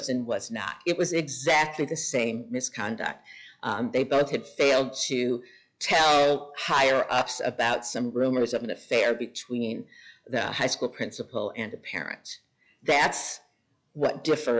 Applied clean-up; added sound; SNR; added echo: classical method log-MMSE.